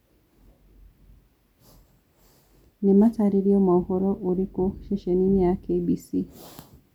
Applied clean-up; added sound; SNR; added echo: none; none; none; none.